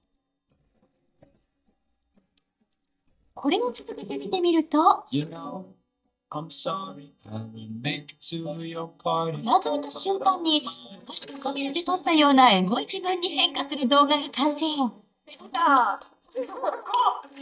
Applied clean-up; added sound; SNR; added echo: neural mask model DeepFilterNet 3.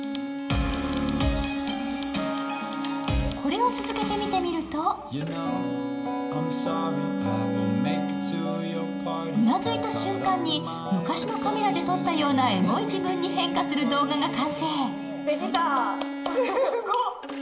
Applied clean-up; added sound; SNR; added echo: none; Bowed string instrument; 5 dB; reverberation time 2.9 s.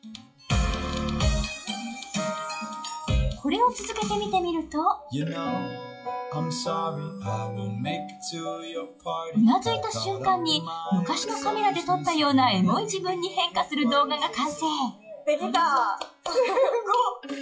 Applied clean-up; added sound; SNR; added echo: classical method WPE with log-MMSE.